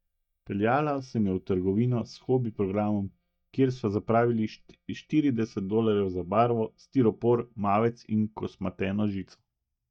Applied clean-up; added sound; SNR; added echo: neural mask model DeepFilterNet 3.